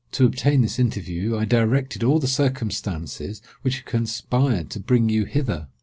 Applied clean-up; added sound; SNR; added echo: none; none; none; none.